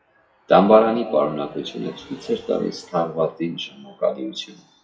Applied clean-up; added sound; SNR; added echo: classical method WPE with log-MMSE.